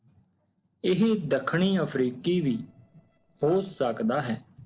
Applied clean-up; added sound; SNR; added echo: neural separator model SepFormer DNS4.